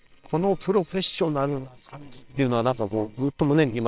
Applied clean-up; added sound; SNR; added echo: neural separator model SepFormer WHAMR!.